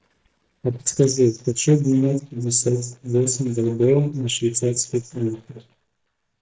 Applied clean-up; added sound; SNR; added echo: neural mask model DeepFilterNet 3.